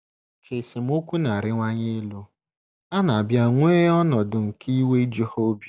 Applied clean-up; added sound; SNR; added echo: none; none; none; none.